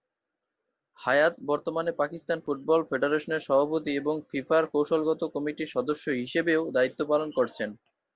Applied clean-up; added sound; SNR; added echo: none; none; none; none.